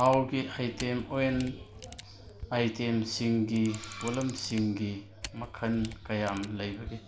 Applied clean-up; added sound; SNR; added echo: none; Camera; 16 dB; none.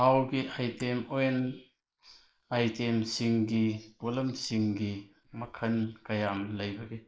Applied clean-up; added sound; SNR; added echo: neural mask model Resemble Enhance denoiser.